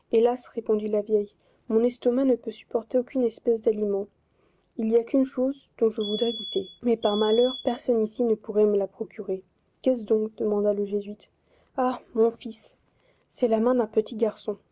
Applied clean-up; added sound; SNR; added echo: none; Alarm; 11 dB; none.